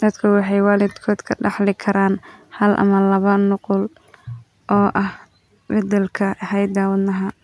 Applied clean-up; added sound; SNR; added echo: none; none; none; none.